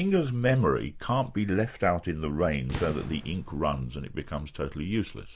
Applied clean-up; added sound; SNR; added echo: none; Fireworks; 13 dB; none.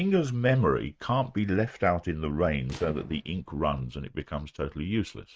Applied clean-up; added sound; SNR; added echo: neural mask model RNNoise.